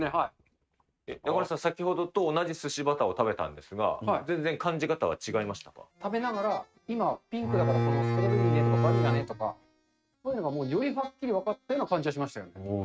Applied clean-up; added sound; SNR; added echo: neural mask model RNNoise.